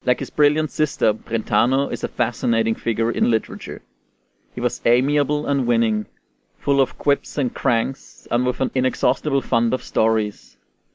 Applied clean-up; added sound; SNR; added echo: none; none; none; none.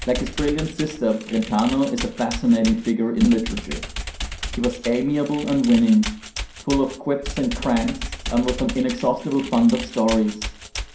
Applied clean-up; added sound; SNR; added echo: none; Computer keyboard; 10 dB; reverberation time 0.5 s.